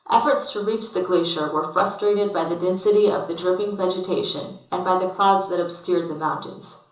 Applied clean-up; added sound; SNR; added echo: none; none; none; reverberation time 0.6 s.